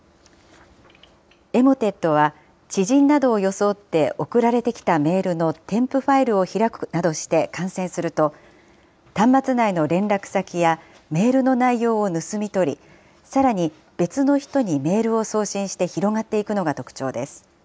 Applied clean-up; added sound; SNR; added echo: none; none; none; none.